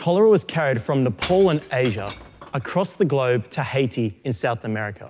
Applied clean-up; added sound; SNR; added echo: none; Shatter / Crushing; 17 dB; none.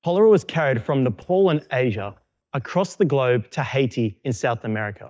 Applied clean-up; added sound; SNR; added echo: neural mask model DeepFilterNet 3.